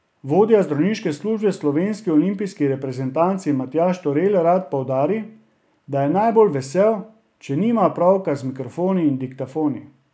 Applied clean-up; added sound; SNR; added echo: none; none; none; none.